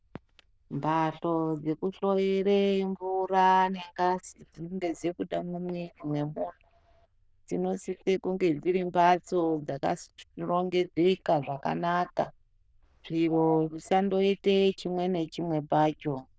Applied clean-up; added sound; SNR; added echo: neural diffusion model UNIVERSE++.